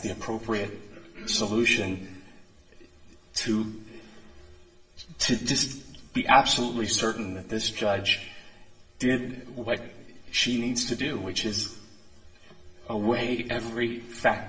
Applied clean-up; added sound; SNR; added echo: none; none; none; reverberation time 0.8 s.